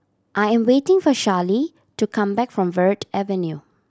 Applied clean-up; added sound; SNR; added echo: none; none; none; none.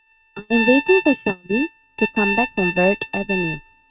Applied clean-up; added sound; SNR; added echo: neural mask model RNNoise.